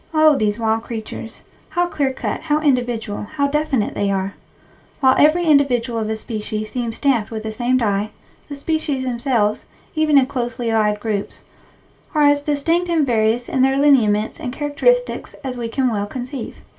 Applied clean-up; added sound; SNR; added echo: none; Cowbell; 4 dB; reverberation time 0.2 s.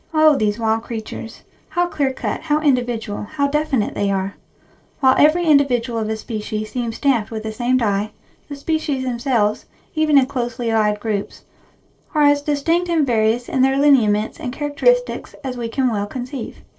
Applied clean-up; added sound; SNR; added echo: neural separator model SepFormer DNS4.